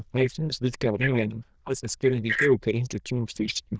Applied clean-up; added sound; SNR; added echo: neural diffusion model UNIVERSE++.